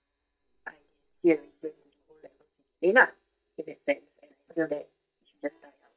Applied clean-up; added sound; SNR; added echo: neural mask model DeepFilterNet 3.